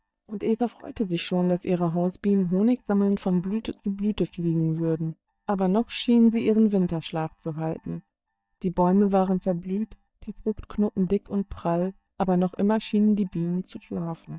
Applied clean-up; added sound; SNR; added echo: neural mask model DeepFilterNet 3.